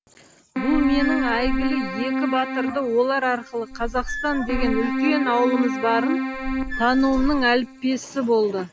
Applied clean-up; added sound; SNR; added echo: none; Keyboard (musical) + Squeak / Screech; 3 dB; none.